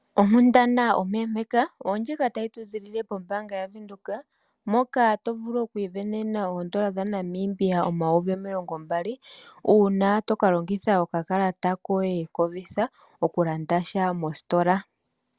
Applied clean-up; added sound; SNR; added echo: none; none; none; none.